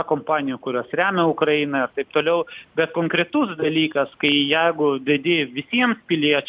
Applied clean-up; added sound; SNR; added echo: none; none; none; none.